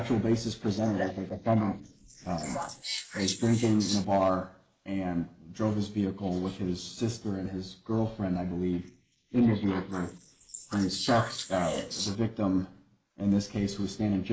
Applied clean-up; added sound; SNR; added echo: neural mask model Resemble Enhance denoiser.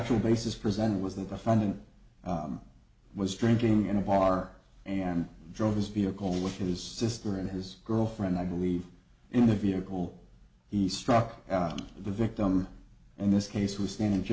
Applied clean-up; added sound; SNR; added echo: none; none; none; none.